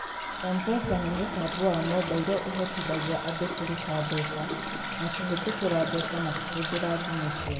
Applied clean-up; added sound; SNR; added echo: none; Water tap, faucet; 4 dB; reverberation time 1.4 s.